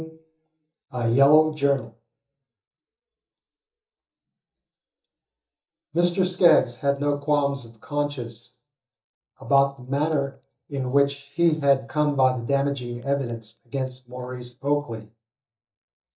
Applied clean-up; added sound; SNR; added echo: neural mask model DeepFilterNet 3.